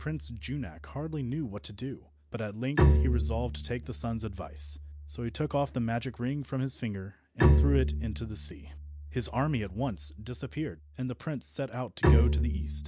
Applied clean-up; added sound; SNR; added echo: none; Bowed string instrument; -2 dB; none.